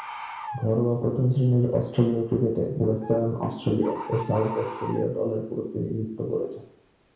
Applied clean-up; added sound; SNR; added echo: none; Bird; 16 dB; reverberation time 0.7 s.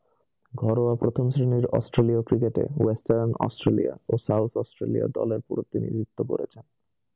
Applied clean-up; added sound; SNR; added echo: none; none; none; none.